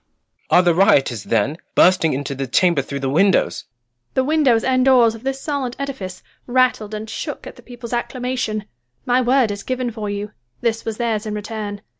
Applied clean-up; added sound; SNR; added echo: none; none; none; none.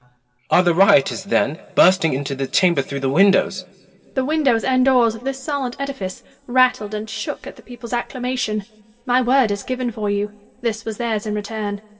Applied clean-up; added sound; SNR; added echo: none; none; none; reverberation time 1.9 s.